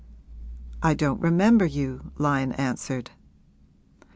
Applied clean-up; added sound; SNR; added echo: none; none; none; none.